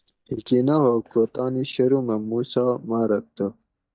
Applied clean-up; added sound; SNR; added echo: neural mask model DeepFilterNet 3.